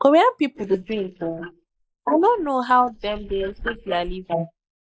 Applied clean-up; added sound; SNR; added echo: neural mask model Resemble Enhance denoiser.